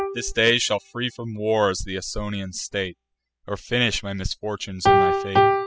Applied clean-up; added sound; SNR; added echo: classical method spectral subtraction.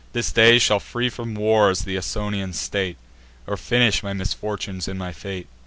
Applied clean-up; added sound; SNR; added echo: none; none; none; none.